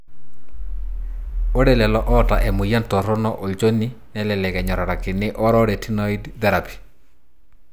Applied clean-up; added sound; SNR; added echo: none; none; none; none.